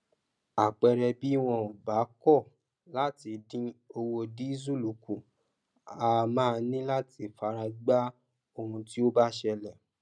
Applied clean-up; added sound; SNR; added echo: none; none; none; none.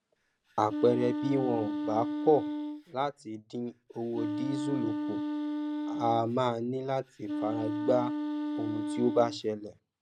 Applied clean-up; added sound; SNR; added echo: none; Wind instrument, woodwind instrument; 3 dB; none.